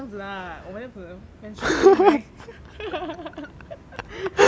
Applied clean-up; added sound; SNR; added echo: none; none; none; none.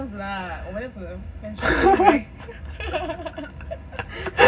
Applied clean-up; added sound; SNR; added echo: none; none; none; reverberation time 0.4 s.